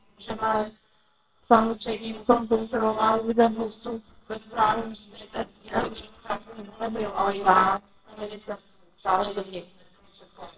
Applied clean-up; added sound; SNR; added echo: neural separator model SepFormer WHAMR!.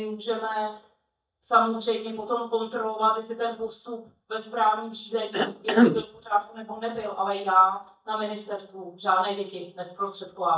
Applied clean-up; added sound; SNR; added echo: neural mask model DeepFilterNet 3.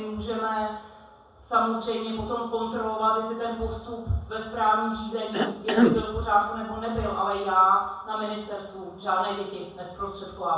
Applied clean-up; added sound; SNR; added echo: none; Cough; -3 dB; reverberation time 0.7 s.